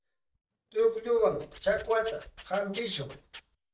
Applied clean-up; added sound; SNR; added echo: neural mask model DeepFilterNet 3.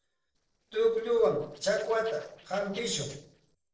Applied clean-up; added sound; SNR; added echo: neural separator model SepFormer DNS4.